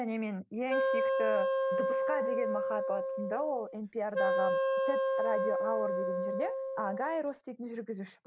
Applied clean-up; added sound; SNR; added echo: none; Wind instrument, woodwind instrument; -5 dB; none.